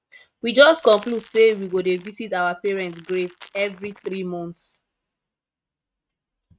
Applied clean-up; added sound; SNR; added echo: neural mask model RNNoise.